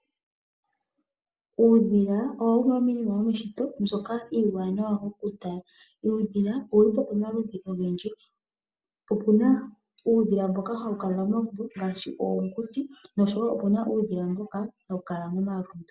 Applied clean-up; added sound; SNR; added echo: none; none; none; none.